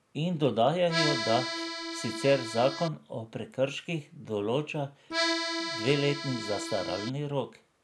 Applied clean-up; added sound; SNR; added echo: none; Accordion; 2 dB; none.